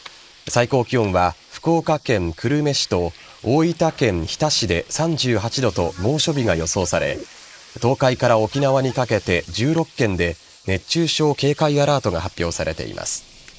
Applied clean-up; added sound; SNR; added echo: neural mask model Resemble Enhance denoiser.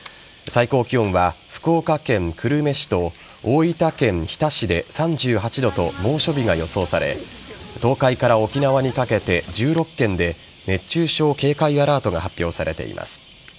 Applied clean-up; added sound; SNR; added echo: none; none; none; none.